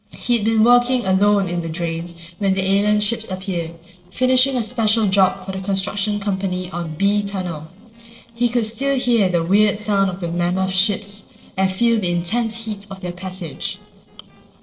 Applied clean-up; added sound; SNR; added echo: neural separator model SepFormer DNS4.